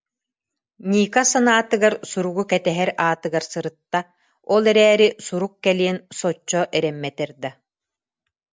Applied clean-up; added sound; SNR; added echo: none; none; none; none.